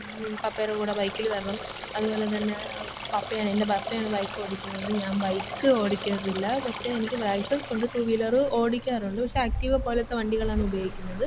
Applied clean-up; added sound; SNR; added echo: none; Stream; 8 dB; none.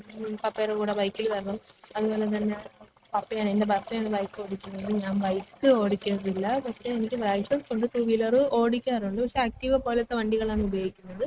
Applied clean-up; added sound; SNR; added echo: neural mask model RNNoise.